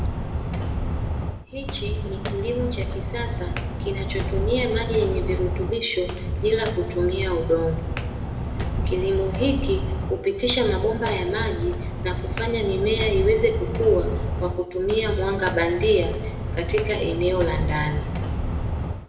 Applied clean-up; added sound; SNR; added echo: none; Walk, footsteps; 2 dB; reverberation time 0.5 s.